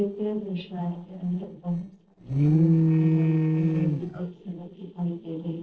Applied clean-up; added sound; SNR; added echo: neural separator model SepFormer DNS4.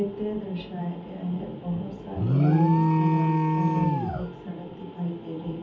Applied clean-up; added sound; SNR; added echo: none; Alarm; -5 dB; reverberation time 0.7 s.